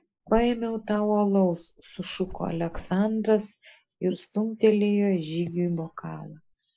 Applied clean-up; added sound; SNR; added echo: neural mask model Resemble Enhance denoiser.